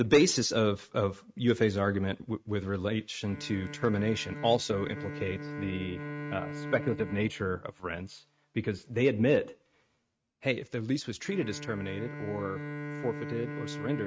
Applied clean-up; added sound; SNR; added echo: neural mask model RNNoise.